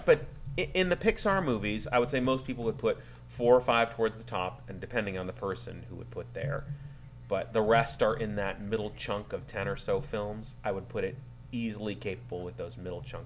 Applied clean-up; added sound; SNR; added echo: none; none; none; none.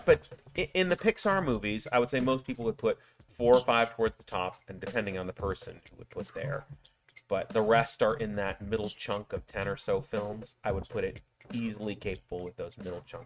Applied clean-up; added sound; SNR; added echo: neural mask model RNNoise.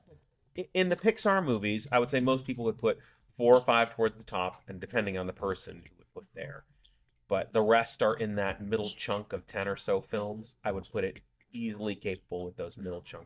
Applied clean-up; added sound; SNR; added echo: neural mask model DeepFilterNet 3.